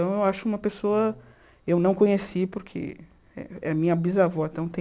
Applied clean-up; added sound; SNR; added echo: none; none; none; none.